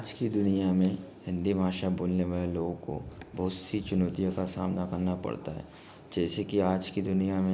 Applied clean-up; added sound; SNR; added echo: none; none; none; none.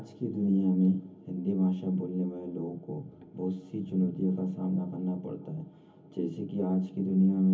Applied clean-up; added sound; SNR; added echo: none; none; none; reverberation time 0.3 s.